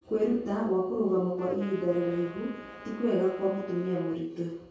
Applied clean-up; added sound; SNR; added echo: none; Trumpet; 19 dB; reverberation time 0.6 s.